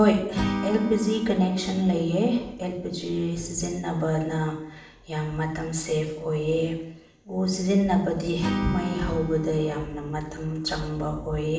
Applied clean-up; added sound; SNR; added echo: none; Acoustic guitar / Strum; 10 dB; reverberation time 0.6 s.